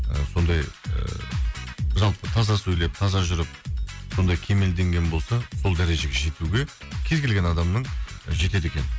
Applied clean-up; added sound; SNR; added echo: none; none; none; none.